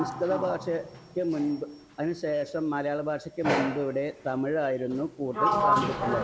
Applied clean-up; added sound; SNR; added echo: none; Sliding door; 2 dB; none.